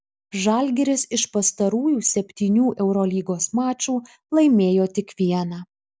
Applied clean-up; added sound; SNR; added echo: none; none; none; none.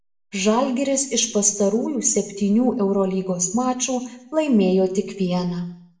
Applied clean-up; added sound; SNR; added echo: none; none; none; reverberation time 0.7 s.